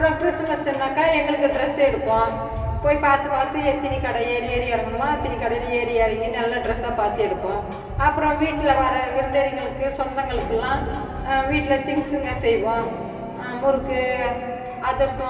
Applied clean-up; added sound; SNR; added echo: none; Electric guitar / Strum; 16 dB; reverberation time 2.8 s.